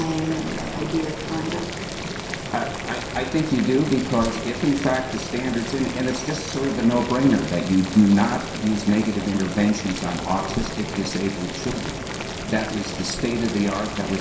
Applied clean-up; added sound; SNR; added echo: none; Boiling; 8 dB; reverberation time 0.7 s.